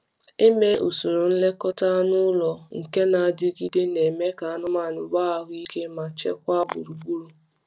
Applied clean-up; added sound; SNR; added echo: none; none; none; none.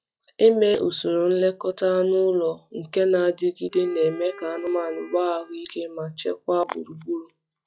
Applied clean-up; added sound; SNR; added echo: classical method log-MMSE.